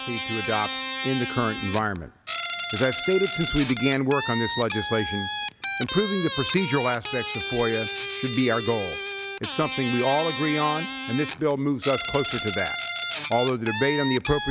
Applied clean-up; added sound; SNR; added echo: none; Guitar; 5 dB; none.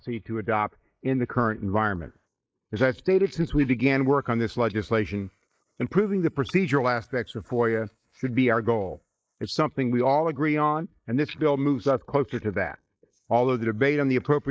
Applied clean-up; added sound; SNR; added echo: neural mask model Resemble Enhance denoiser.